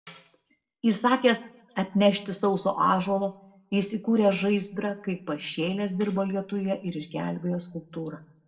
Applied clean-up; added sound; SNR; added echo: none; Tambourine; 10 dB; reverberation time 0.6 s.